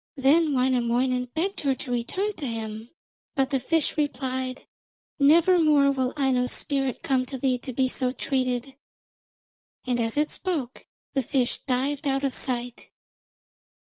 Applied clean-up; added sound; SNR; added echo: none; none; none; none.